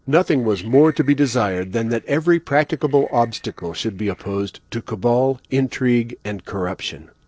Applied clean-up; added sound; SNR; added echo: neural separator model SepFormer DNS4.